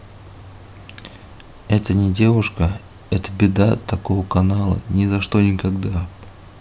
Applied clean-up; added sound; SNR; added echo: none; none; none; none.